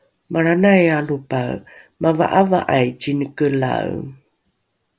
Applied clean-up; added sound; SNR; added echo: none; none; none; none.